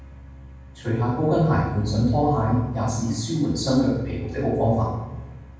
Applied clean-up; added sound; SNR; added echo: none; none; none; reverberation time 1.2 s.